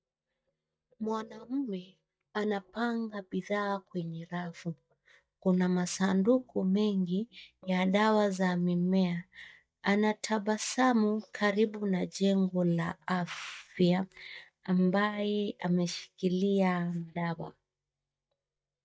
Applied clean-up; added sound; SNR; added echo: neural mask model DeepFilterNet 3.